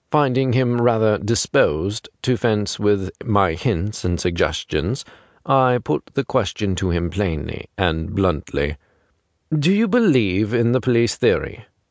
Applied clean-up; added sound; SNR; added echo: none; none; none; none.